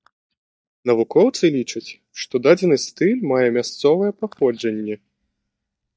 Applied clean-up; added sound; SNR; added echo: neural mask model DeepFilterNet 3.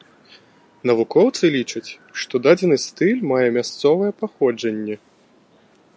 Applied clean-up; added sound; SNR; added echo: none; none; none; none.